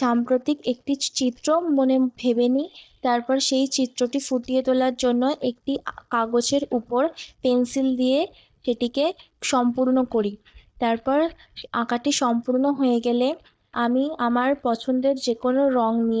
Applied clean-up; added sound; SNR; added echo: neural mask model DeepFilterNet 3.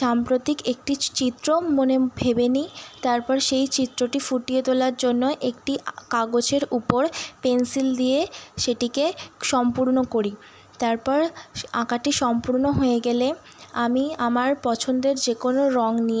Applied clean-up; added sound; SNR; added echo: none; none; none; none.